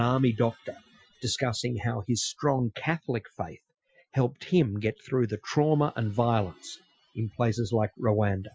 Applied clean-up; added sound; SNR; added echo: classical method Wiener filter.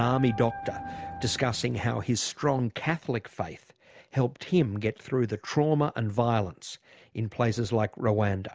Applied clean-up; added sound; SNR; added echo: none; none; none; none.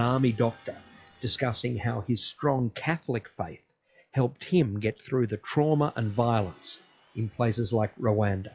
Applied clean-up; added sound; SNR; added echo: classical method log-MMSE.